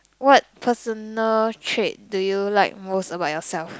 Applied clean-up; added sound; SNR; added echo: none; none; none; none.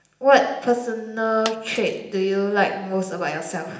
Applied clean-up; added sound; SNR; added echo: none; Coin (dropping); 17 dB; reverberation time 0.8 s.